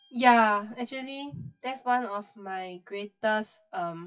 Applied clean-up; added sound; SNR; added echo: classical method WPE with log-MMSE.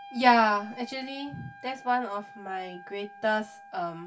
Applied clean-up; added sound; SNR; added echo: none; Wind instrument, woodwind instrument; 18 dB; reverberation time 0.2 s.